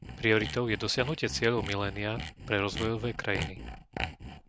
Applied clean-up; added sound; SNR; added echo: none; Sawing; 9 dB; none.